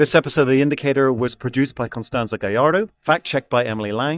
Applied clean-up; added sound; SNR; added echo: neural mask model DeepFilterNet 3.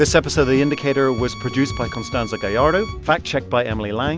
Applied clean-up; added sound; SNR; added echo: none; Bowed string instrument + Fireworks; 17 dB; none.